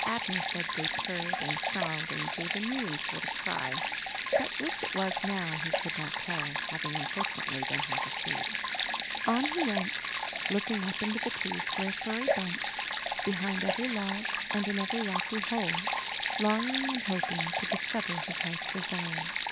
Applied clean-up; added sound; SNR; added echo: none; Stream; -4 dB; none.